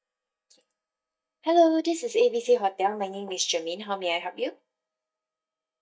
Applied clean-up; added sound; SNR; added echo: neural mask model DeepFilterNet 3.